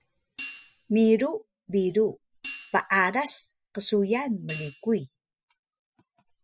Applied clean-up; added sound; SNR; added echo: classical method spectral subtraction.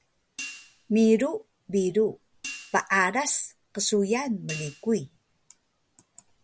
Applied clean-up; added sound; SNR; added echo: none; Hi-hat; 17 dB; none.